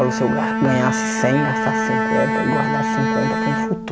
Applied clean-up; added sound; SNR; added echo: none; Bowed string instrument; -1 dB; none.